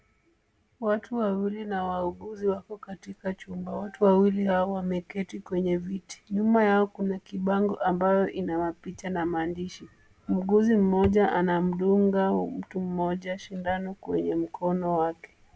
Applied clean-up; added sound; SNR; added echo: none; none; none; none.